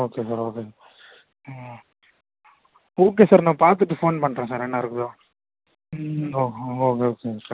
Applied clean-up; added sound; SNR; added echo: none; none; none; none.